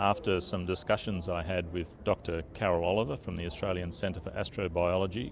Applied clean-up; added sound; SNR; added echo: none; none; none; none.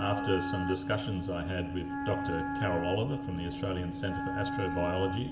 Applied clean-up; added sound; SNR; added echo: none; Wind instrument, woodwind instrument; 3 dB; reverberation time 0.7 s.